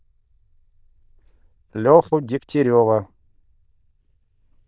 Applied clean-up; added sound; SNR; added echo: neural diffusion model UNIVERSE++.